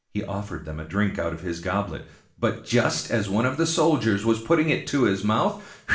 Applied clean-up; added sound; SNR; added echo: none; none; none; reverberation time 0.5 s.